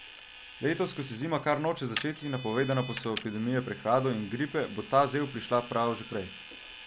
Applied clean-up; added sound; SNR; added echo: none; Vehicle; 14 dB; none.